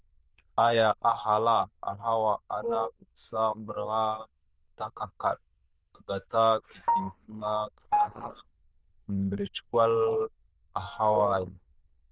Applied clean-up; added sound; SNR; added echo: neural diffusion model UNIVERSE++.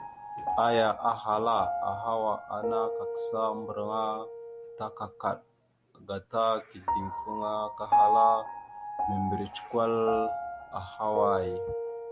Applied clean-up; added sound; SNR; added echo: none; Piano; 1 dB; none.